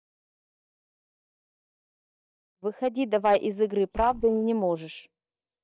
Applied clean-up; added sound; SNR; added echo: neural mask model DeepFilterNet 3.